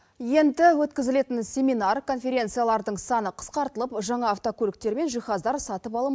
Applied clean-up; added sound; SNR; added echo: none; none; none; none.